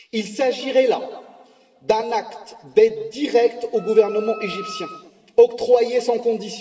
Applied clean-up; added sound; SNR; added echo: none; Wind instrument, woodwind instrument; 17 dB; reverberation time 1.6 s.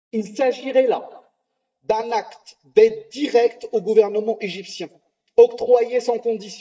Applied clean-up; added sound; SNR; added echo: neural mask model DeepFilterNet 3.